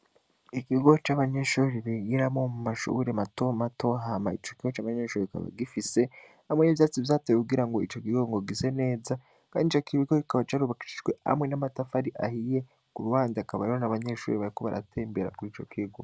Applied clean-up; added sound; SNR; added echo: none; none; none; none.